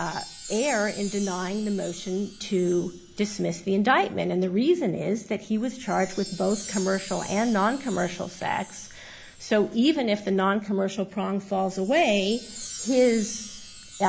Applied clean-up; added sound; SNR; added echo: none; Chime; 16 dB; none.